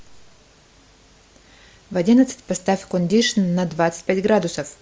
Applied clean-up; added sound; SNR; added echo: none; none; none; none.